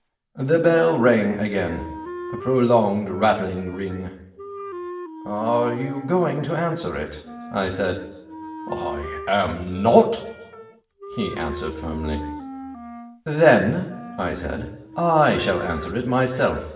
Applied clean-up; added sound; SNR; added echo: none; Wind instrument, woodwind instrument; 14 dB; reverberation time 0.9 s.